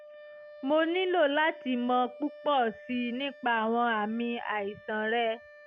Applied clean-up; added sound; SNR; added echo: none; Wind instrument, woodwind instrument; 19 dB; none.